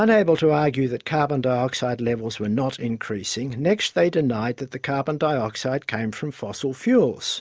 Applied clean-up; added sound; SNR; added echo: none; none; none; none.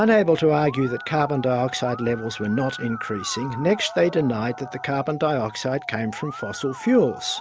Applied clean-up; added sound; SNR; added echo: none; Musical instrument; 14 dB; none.